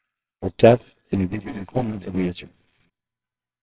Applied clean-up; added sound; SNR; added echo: neural separator model SepFormer WHAMR!.